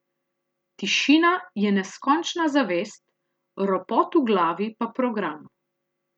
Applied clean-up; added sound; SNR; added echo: none; none; none; none.